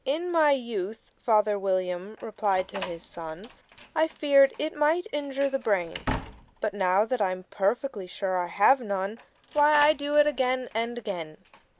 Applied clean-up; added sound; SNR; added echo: none; Slam; 17 dB; none.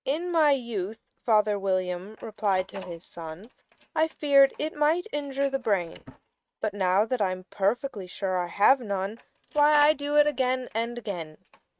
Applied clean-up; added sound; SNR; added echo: neural mask model RNNoise.